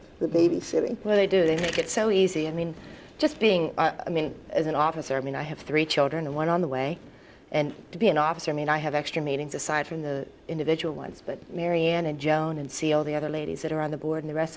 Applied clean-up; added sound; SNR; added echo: none; none; none; none.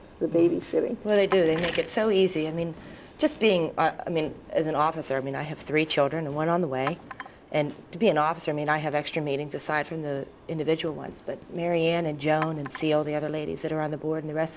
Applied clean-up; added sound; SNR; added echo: none; Chink, clink; 13 dB; none.